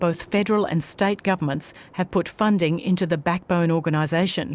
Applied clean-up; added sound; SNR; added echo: none; none; none; none.